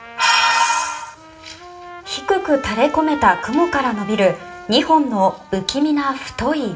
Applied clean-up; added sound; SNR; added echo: none; Trumpet; 16 dB; reverberation time 0.6 s.